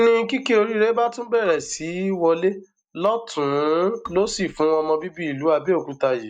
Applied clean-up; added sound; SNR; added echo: neural mask model DeepFilterNet 3.